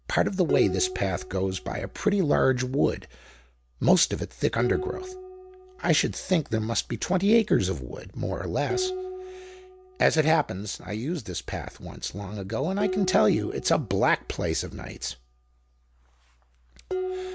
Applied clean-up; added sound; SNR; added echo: none; Dishes, pots, and pans; 11 dB; none.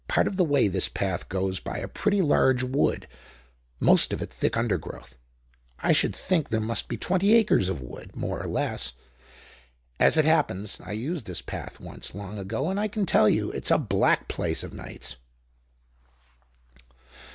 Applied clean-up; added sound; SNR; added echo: none; none; none; none.